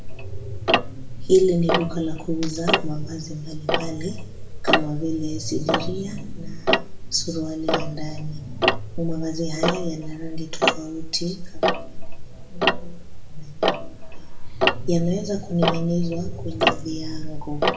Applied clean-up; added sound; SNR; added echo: none; Tick-tock; -3 dB; reverberation time 0.7 s.